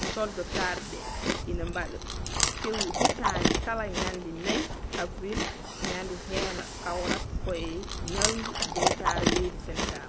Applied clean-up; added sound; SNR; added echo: none; Chewing, mastication; -5 dB; none.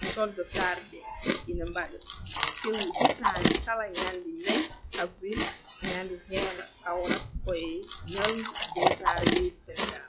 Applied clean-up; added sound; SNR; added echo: classical method log-MMSE.